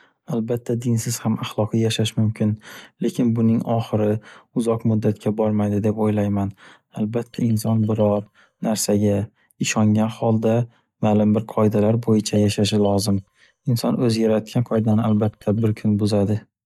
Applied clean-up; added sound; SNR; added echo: neural mask model DeepFilterNet 3.